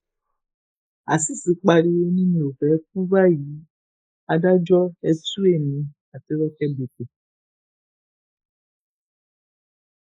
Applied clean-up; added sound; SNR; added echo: neural mask model Resemble Enhance denoiser.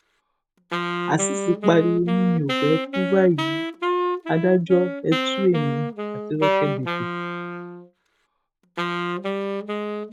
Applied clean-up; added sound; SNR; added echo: none; Wind instrument, woodwind instrument; 3 dB; none.